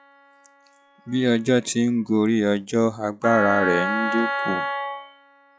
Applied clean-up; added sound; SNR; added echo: classical method log-MMSE.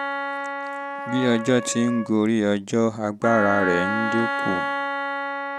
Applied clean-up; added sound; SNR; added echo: none; Wind instrument, woodwind instrument; 4 dB; none.